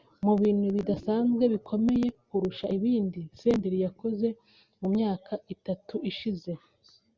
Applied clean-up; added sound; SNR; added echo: none; none; none; none.